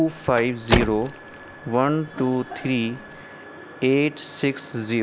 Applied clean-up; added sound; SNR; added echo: none; Car; 6 dB; none.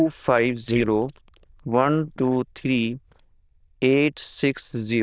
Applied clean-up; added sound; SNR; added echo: neural diffusion model UNIVERSE++.